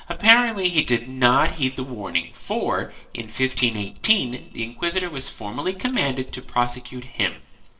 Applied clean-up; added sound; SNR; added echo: neural separator model SepFormer DNS4.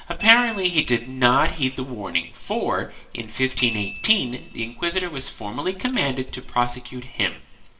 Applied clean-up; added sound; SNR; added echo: none; Glockenspiel; 16 dB; reverberation time 0.5 s.